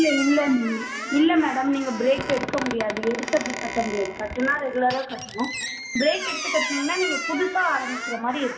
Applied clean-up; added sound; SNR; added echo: none; Squeak; 7 dB; reverberation time 1.7 s.